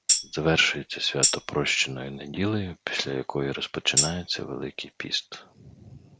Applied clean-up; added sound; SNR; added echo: none; Tambourine; -1 dB; none.